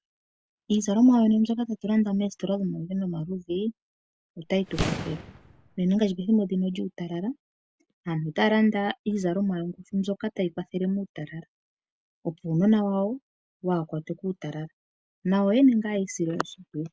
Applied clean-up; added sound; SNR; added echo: none; Boom; 8 dB; none.